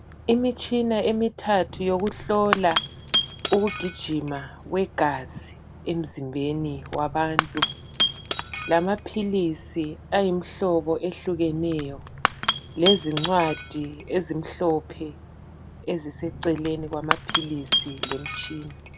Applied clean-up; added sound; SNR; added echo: none; Shatter / Crushing; 5 dB; none.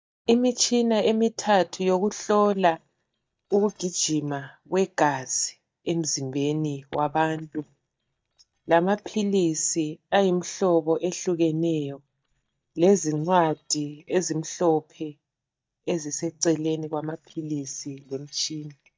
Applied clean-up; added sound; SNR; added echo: neural mask model DeepFilterNet 3.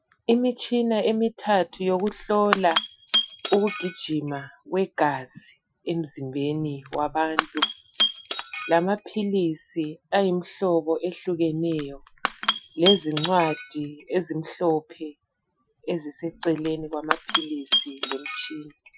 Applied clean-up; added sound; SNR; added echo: classical method Wiener filter.